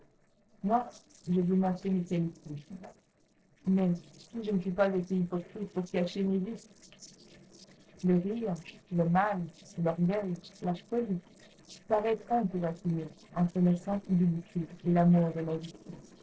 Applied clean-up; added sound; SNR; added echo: neural separator model SepFormer DNS4.